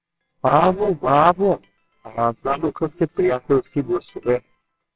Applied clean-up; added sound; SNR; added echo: neural separator model SepFormer WHAMR!.